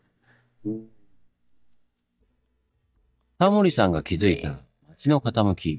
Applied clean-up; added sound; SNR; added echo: neural mask model DeepFilterNet 3.